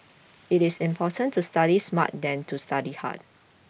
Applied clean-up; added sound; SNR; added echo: none; none; none; none.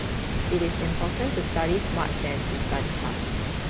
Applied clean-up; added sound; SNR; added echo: none; Water; -3 dB; none.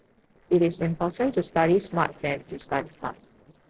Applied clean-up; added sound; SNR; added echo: neural separator model SepFormer DNS4.